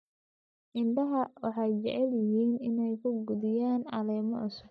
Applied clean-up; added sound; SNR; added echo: neural mask model DeepFilterNet 3.